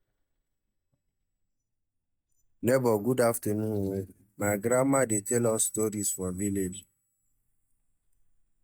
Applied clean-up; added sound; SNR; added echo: neural mask model DeepFilterNet 3.